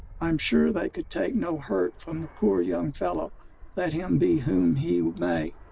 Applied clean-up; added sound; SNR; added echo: none; Fixed-wing aircraft, airplane; 18 dB; none.